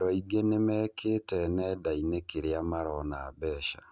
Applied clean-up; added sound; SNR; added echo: none; none; none; none.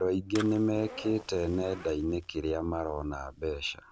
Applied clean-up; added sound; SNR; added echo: none; Fire + Zipper (clothing); 18 dB; none.